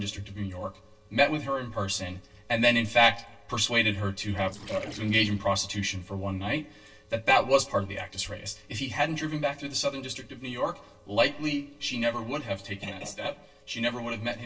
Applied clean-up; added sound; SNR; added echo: neural separator model SepFormer DNS4.